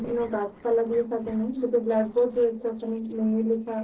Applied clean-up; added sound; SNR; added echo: neural separator model SepFormer DNS4.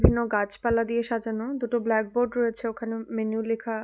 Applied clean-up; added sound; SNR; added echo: none; none; none; none.